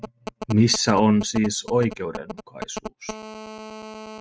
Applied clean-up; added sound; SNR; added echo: neural mask model RNNoise.